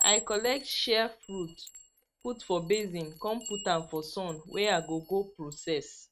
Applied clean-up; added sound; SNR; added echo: neural mask model RNNoise.